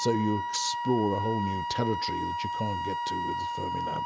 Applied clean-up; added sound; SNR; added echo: none; Wind instrument, woodwind instrument; 1 dB; none.